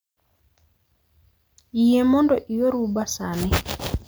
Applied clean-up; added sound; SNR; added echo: none; none; none; none.